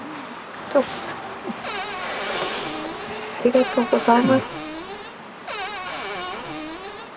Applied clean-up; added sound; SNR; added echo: none; Cupboard open or close / Door; 6 dB; none.